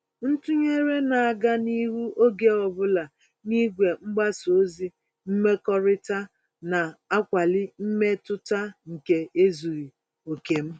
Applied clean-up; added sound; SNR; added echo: none; none; none; none.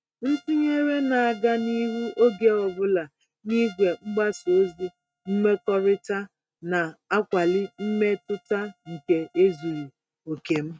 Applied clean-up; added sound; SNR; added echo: neural mask model RNNoise.